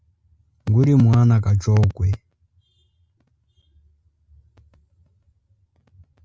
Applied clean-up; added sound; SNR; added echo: none; none; none; none.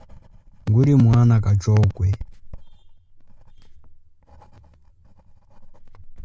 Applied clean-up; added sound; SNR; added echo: none; Writing; 18 dB; none.